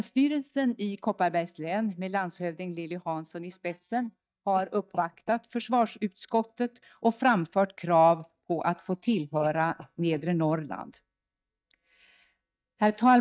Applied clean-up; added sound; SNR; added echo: neural mask model DeepFilterNet 3.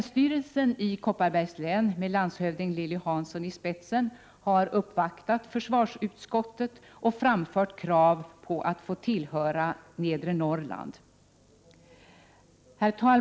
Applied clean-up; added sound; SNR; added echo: none; none; none; none.